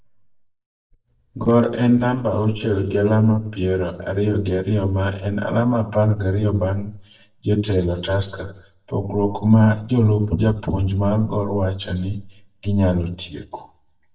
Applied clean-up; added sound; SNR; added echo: neural mask model DeepFilterNet 3.